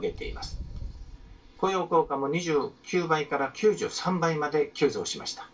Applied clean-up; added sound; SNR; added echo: none; Fire; 16 dB; reverberation time 0.2 s.